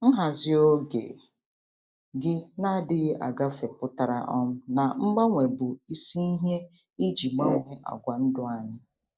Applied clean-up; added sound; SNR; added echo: neural mask model DeepFilterNet 3.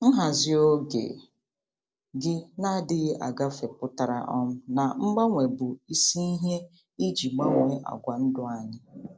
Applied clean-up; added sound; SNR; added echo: neural separator model SepFormer DNS4.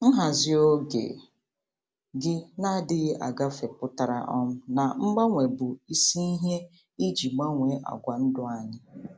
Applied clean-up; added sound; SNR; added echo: none; none; none; none.